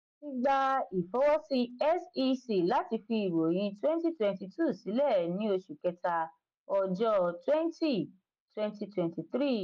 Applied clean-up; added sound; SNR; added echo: none; none; none; none.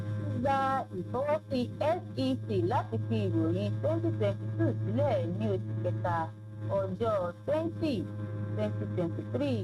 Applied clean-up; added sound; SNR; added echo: neural mask model RNNoise.